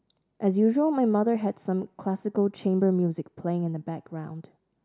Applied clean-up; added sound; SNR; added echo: none; none; none; none.